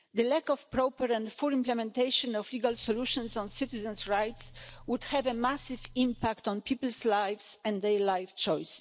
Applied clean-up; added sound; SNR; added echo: none; Crackle; 19 dB; none.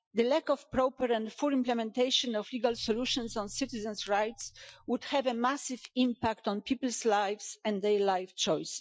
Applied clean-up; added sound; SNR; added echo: classical method Wiener filter.